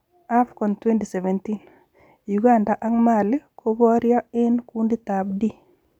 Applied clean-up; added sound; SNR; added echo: none; none; none; none.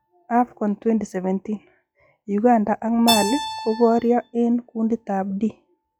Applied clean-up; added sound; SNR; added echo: classical method log-MMSE.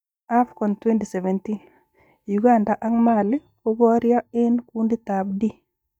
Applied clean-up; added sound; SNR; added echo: neural mask model DeepFilterNet 3.